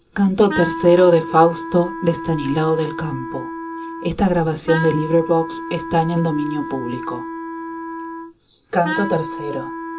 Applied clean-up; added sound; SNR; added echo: none; Wind instrument, woodwind instrument; 9 dB; reverberation time 0.2 s.